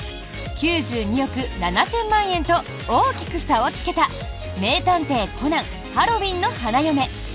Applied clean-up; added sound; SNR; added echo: none; none; none; none.